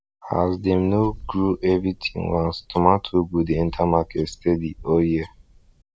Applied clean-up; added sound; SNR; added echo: none; Bird; 19 dB; none.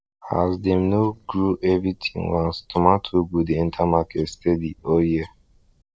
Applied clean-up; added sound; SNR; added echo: neural separator model SepFormer DNS4.